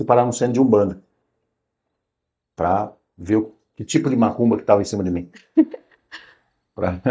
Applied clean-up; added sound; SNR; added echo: neural mask model DeepFilterNet 3.